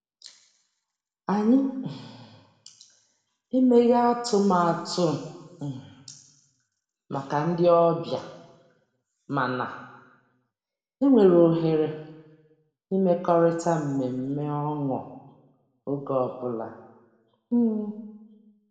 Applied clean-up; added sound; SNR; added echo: none; none; none; reverberation time 1.1 s.